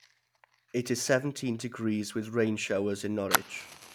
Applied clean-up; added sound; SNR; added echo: none; Fire; 8 dB; none.